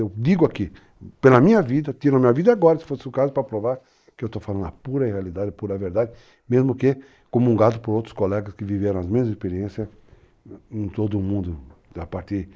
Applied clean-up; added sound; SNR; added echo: neural mask model Resemble Enhance denoiser.